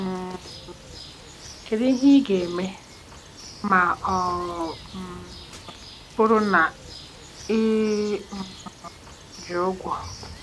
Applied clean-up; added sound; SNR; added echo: none; Bird; 16 dB; none.